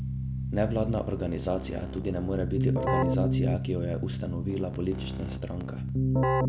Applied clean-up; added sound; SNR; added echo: none; Keyboard (musical); -3 dB; reverberation time 0.8 s.